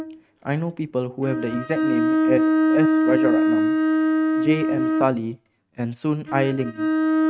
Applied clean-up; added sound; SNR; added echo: neural mask model RNNoise.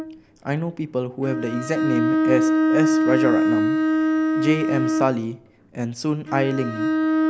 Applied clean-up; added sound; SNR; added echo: none; Bowed string instrument; -4 dB; none.